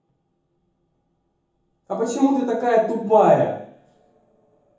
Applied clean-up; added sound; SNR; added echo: none; none; none; reverberation time 0.7 s.